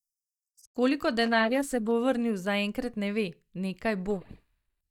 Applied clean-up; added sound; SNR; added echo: neural mask model DeepFilterNet 3.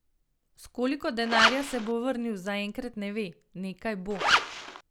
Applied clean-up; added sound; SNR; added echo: none; Zipper (clothing); -5 dB; none.